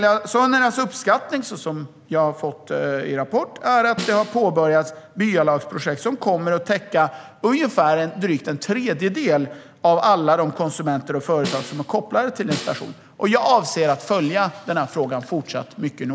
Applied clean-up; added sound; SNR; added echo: none; Snare drum; 13 dB; none.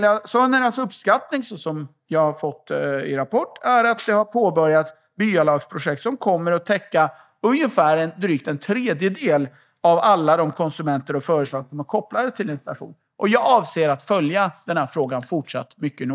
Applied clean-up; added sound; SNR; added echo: neural mask model DeepFilterNet 3.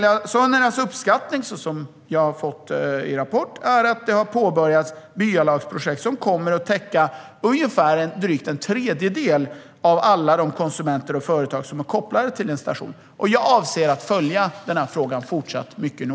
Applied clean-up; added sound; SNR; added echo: none; none; none; none.